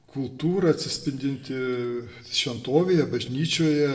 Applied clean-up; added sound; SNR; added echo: none; none; none; reverberation time 0.6 s.